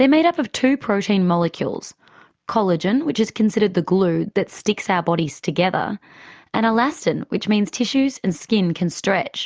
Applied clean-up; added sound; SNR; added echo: none; none; none; none.